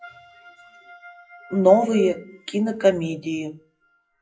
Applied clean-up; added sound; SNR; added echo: classical method WPE with log-MMSE.